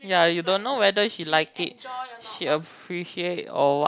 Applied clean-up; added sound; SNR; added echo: none; none; none; none.